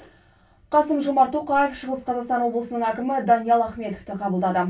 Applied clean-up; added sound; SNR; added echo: none; none; none; reverberation time 0.2 s.